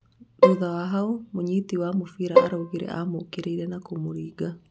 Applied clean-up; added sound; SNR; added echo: none; Bowed string instrument; -2 dB; none.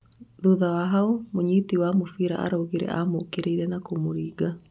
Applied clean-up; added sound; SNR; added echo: none; none; none; none.